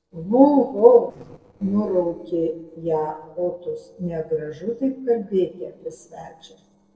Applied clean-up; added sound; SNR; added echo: neural separator model SepFormer DNS4.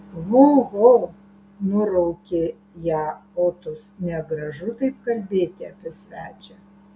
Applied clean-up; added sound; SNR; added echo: none; none; none; none.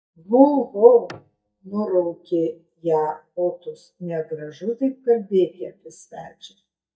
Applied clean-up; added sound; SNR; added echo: neural mask model DeepFilterNet 3.